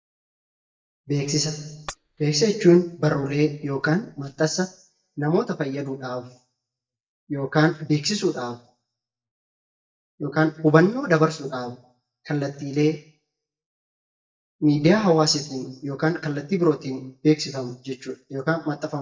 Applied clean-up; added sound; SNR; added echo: neural mask model DeepFilterNet 3.